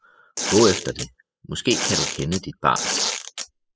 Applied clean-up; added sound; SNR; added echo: classical method spectral subtraction.